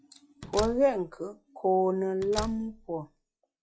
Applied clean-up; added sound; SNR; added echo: classical method log-MMSE.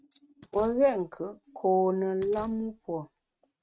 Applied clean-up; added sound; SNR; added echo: neural mask model RNNoise.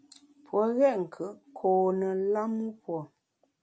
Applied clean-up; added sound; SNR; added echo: none; none; none; none.